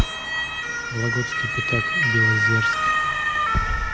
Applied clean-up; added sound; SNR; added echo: none; Motor vehicle (road) / Siren; -4 dB; none.